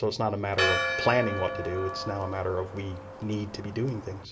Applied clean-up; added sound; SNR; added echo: none; Church bell; 4 dB; reverberation time 1.7 s.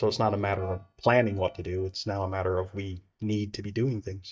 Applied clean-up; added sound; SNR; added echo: neural mask model DeepFilterNet 3.